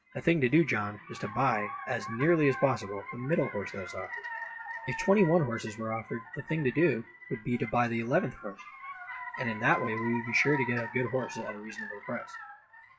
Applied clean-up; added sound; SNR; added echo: classical method WPE with log-MMSE.